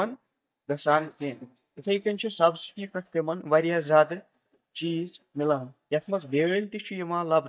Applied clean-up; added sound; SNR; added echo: neural mask model DeepFilterNet 3.